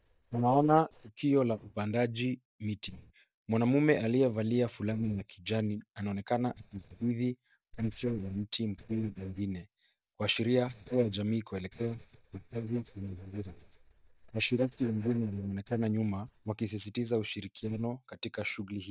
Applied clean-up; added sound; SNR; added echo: neural mask model DeepFilterNet 3.